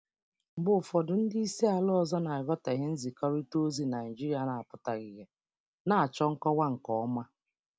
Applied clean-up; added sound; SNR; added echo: none; none; none; none.